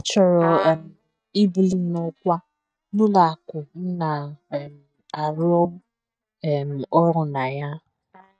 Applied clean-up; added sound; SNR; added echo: neural mask model DeepFilterNet 3.